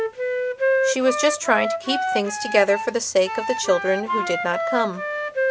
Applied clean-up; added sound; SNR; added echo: none; Wind instrument, woodwind instrument; 2 dB; none.